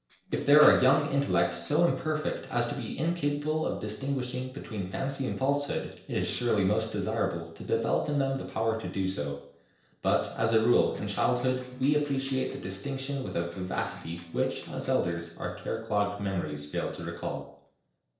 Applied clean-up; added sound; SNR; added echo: neural separator model SepFormer DNS4.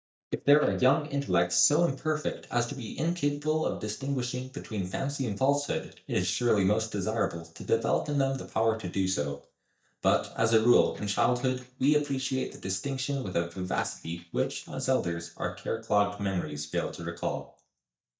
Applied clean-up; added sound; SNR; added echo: neural mask model DeepFilterNet 3.